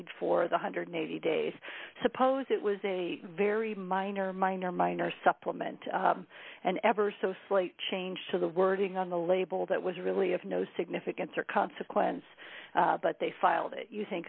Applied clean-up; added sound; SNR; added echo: none; none; none; none.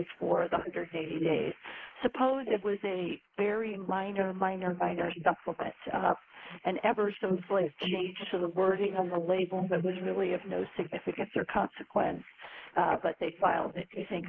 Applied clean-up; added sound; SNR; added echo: neural mask model Resemble Enhance denoiser.